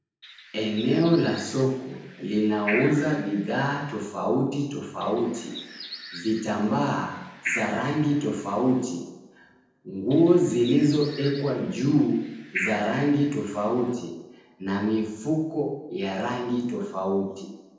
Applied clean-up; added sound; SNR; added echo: neural separator model SepFormer DNS4.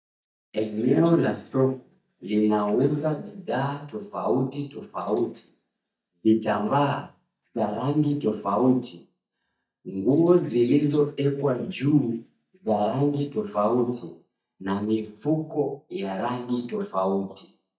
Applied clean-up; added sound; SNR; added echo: neural mask model DeepFilterNet 3.